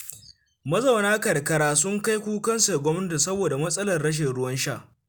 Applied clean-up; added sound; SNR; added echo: none; none; none; none.